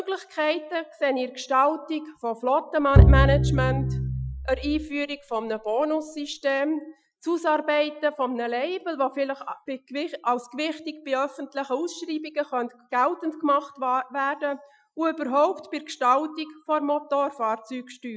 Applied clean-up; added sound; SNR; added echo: classical method Wiener filter.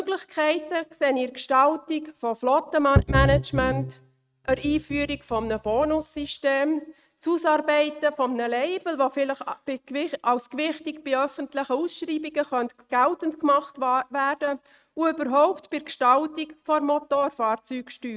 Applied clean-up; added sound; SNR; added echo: neural mask model RNNoise.